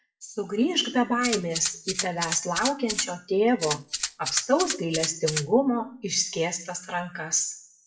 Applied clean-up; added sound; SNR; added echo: classical method WPE with log-MMSE.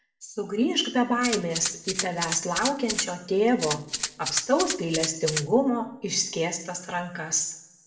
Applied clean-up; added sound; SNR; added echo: none; Rattle (instrument); 5 dB; reverberation time 0.6 s.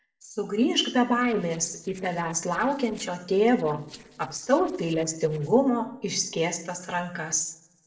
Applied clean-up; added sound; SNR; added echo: neural separator model SepFormer DNS4.